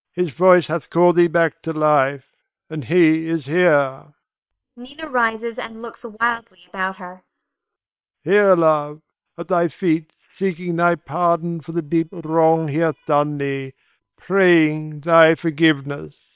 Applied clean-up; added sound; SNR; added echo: neural separator model SepFormer WHAM!.